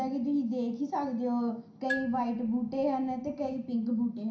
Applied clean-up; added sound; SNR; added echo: none; Marimba, xylophone; 11 dB; reverberation time 0.5 s.